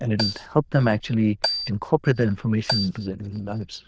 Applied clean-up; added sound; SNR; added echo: neural diffusion model UNIVERSE++.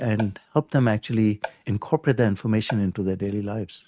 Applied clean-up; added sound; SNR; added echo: neural mask model RNNoise.